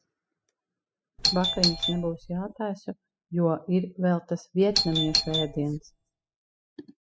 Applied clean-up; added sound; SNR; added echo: classical method spectral subtraction.